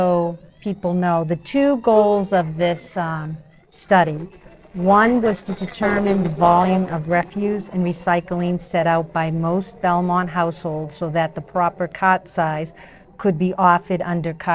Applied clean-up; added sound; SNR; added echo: neural separator model SepFormer DNS4.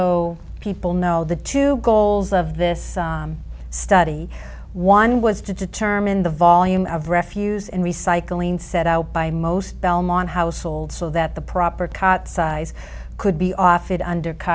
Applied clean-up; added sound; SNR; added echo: none; none; none; none.